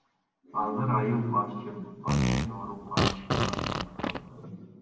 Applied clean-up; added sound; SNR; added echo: none; Fart; -4 dB; reverberation time 1.2 s.